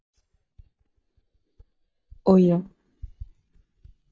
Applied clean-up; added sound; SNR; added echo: neural mask model DeepFilterNet 3.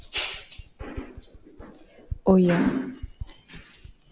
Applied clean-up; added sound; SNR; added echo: none; Typing; 15 dB; none.